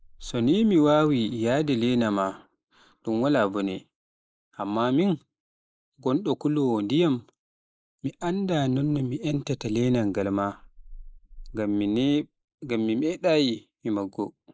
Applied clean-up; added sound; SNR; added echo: neural mask model Resemble Enhance denoiser.